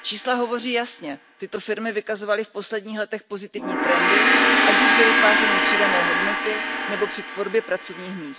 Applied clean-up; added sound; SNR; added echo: none; Gong; -4 dB; none.